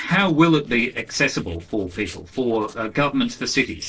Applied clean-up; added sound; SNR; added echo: neural separator model SepFormer DNS4.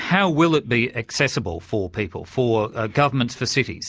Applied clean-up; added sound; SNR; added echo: none; none; none; none.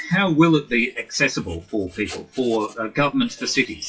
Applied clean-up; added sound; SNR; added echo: classical method WPE with log-MMSE.